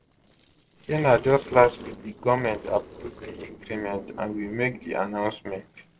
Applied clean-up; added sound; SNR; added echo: neural separator model SepFormer DNS4.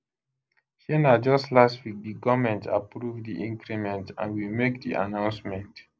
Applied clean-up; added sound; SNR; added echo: none; none; none; none.